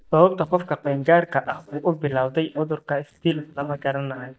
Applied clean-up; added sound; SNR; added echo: neural mask model DeepFilterNet 3.